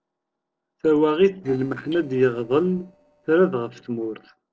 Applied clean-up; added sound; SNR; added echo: neural separator model SepFormer DNS4.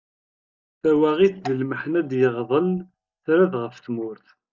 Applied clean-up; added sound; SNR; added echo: neural mask model DeepFilterNet 3.